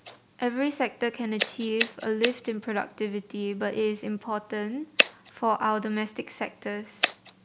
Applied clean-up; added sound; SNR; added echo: none; Scissors; 5 dB; none.